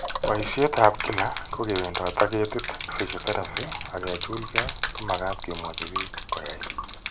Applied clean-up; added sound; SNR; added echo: none; Gurgling / Liquid; 1 dB; none.